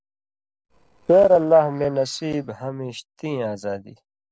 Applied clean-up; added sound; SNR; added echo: neural separator model SepFormer DNS4.